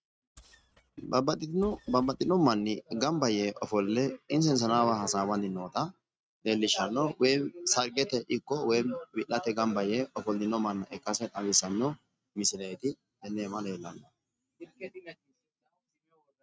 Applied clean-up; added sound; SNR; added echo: neural mask model RNNoise.